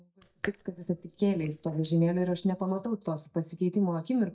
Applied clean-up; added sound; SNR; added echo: neural mask model DeepFilterNet 3.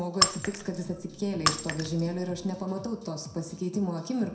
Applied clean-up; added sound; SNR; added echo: none; Shatter; 0 dB; reverberation time 0.6 s.